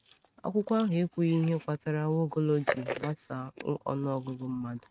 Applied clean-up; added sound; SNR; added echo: neural mask model RNNoise.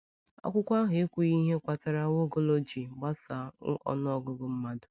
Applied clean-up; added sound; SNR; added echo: none; none; none; none.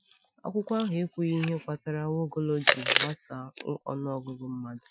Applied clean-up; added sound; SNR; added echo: classical method Wiener filter.